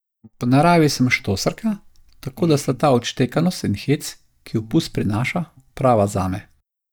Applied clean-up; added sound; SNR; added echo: neural mask model DeepFilterNet 3.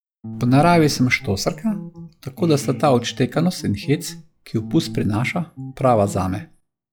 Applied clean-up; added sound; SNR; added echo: classical method log-MMSE.